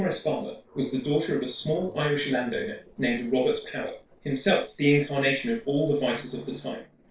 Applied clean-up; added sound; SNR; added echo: neural separator model SepFormer DNS4.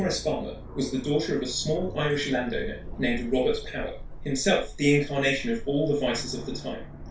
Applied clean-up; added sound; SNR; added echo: none; Aircraft; 10 dB; reverberation time 0.2 s.